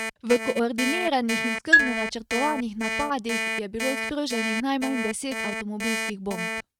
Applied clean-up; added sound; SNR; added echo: neural mask model RNNoise.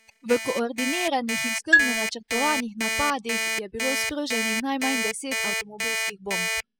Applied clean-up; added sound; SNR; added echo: classical method spectral subtraction.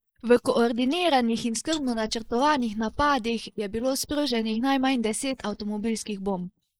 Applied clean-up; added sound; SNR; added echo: neural mask model Resemble Enhance denoiser.